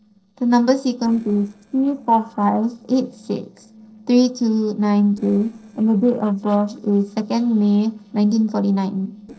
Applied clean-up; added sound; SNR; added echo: neural separator model SepFormer DNS4.